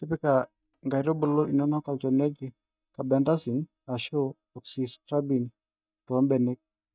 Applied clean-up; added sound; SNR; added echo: neural mask model DeepFilterNet 3.